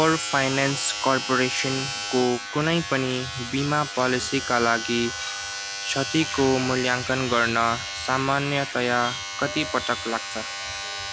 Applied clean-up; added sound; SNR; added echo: none; Domestic sounds, home sounds; 7 dB; none.